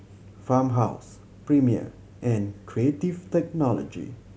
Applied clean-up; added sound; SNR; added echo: none; none; none; none.